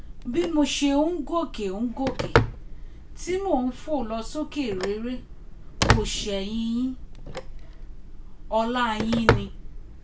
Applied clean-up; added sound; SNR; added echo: none; Telephone; 1 dB; reverberation time 0.2 s.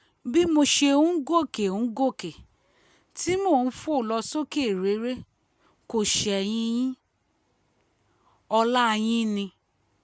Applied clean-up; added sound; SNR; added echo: none; none; none; none.